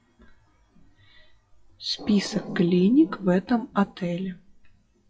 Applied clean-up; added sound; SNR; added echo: classical method WPE with log-MMSE.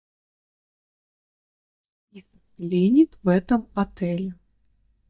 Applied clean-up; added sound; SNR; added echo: neural mask model DeepFilterNet 3.